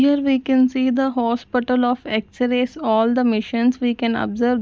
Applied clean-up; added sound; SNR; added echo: none; none; none; none.